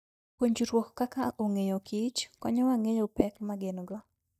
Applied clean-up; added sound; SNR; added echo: neural mask model DeepFilterNet 3.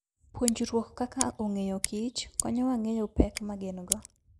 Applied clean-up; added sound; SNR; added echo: neural mask model Resemble Enhance denoiser.